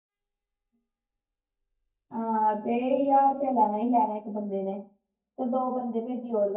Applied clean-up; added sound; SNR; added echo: neural mask model DeepFilterNet 3.